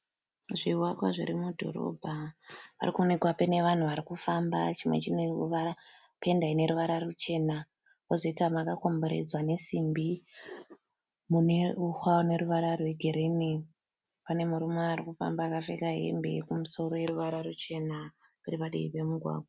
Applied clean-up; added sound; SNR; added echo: none; none; none; none.